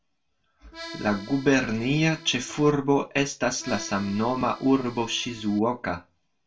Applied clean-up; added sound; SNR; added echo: none; Accordion; 17 dB; reverberation time 0.2 s.